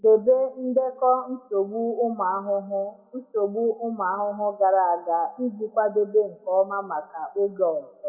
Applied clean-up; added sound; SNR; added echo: none; none; none; reverberation time 1.5 s.